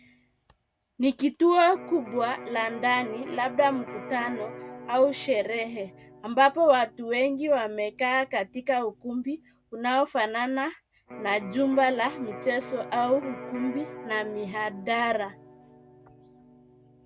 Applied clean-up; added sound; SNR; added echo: none; Electric guitar; 16 dB; none.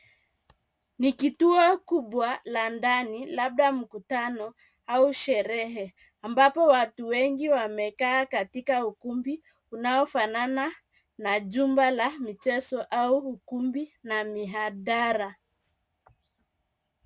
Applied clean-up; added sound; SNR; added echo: none; none; none; none.